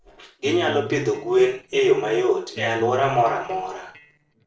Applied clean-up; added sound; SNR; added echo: neural separator model SepFormer DNS4.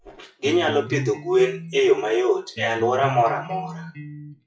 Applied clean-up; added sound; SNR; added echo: classical method WPE with log-MMSE.